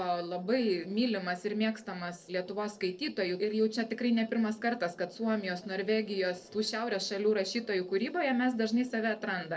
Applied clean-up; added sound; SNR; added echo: neural separator model SepFormer DNS4.